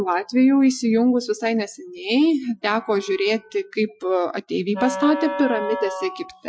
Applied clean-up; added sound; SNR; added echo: classical method Wiener filter.